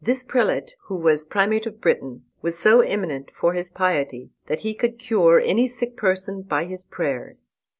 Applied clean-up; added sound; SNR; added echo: none; none; none; none.